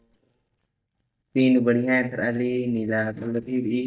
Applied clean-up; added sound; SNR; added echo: neural mask model DeepFilterNet 3.